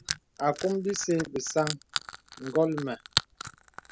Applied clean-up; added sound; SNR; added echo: none; Crushing; 6 dB; none.